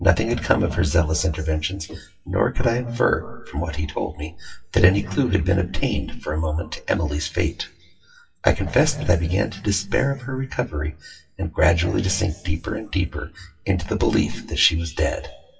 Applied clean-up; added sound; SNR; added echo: classical method WPE with log-MMSE.